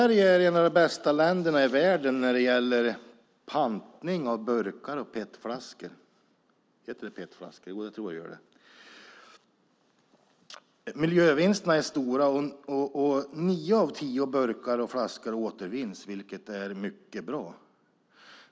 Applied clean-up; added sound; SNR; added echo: none; none; none; none.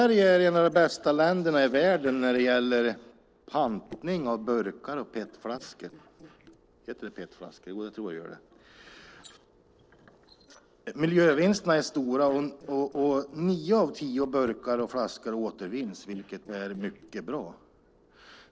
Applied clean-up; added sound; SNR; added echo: neural separator model SepFormer DNS4.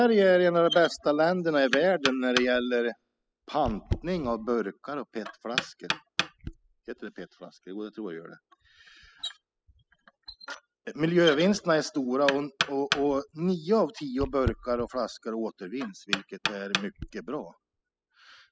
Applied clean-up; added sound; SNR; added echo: classical method spectral subtraction.